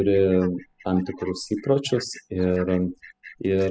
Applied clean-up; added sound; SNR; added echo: classical method spectral subtraction.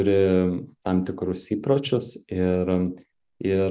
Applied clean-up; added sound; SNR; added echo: none; none; none; none.